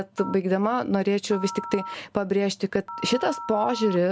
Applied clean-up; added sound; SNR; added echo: none; Telephone; 13 dB; none.